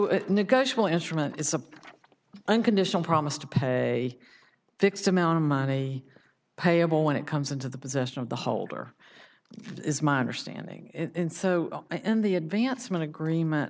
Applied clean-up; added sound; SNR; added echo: none; none; none; none.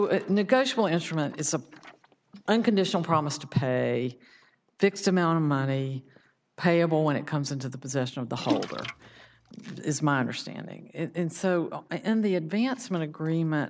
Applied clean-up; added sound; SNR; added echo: none; Splash, splatter; 7 dB; none.